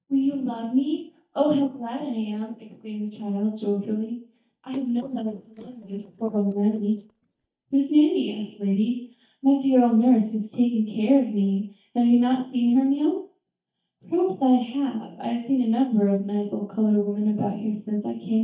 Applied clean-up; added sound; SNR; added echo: neural mask model DeepFilterNet 3.